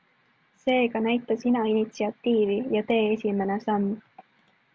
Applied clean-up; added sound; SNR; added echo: none; none; none; none.